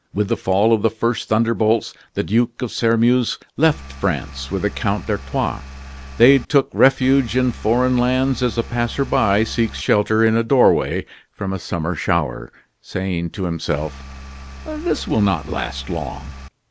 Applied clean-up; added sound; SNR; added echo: none; Engine; 14 dB; none.